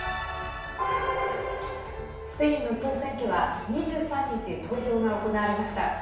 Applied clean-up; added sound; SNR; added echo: none; none; none; reverberation time 0.9 s.